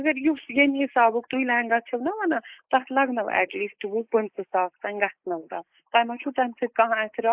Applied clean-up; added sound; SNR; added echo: neural mask model Resemble Enhance denoiser.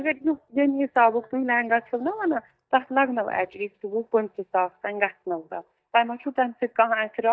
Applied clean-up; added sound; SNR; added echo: neural mask model DeepFilterNet 3.